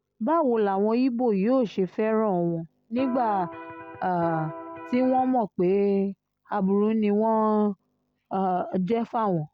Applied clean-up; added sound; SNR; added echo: none; Electric guitar; 13 dB; none.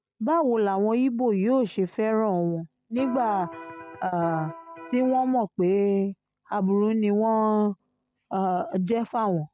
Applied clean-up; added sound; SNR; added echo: neural mask model RNNoise.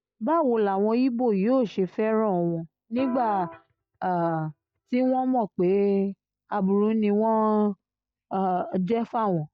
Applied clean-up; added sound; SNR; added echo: neural mask model DeepFilterNet 3.